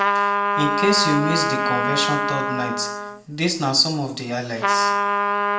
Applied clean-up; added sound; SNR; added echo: none; Trumpet; -2 dB; reverberation time 0.5 s.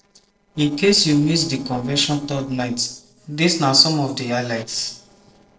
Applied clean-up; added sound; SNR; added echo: neural separator model SepFormer DNS4.